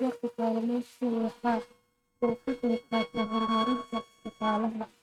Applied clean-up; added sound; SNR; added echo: neural mask model RNNoise.